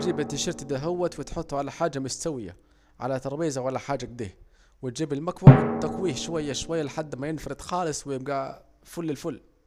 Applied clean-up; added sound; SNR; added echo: none; Drum; -3 dB; none.